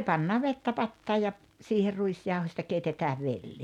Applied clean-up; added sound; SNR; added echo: none; none; none; none.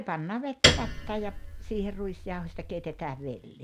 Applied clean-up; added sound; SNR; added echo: none; Piano; -5 dB; none.